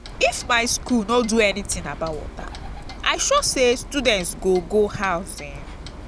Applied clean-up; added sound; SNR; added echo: none; Bird + Clock; 13 dB; none.